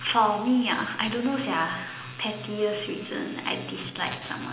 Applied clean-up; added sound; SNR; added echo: none; none; none; reverberation time 0.9 s.